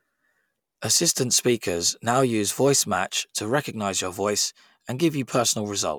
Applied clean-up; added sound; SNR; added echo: none; none; none; none.